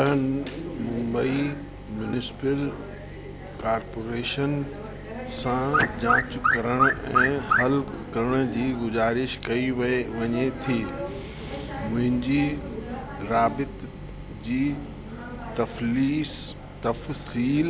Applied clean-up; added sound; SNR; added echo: none; Alarm / Car; -2 dB; none.